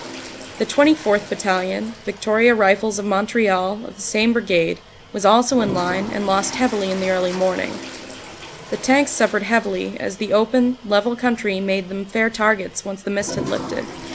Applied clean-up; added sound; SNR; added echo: none; Toilet flush; 15 dB; none.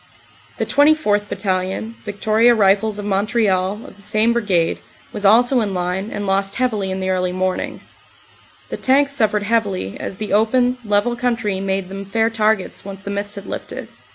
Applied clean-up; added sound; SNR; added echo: none; none; none; none.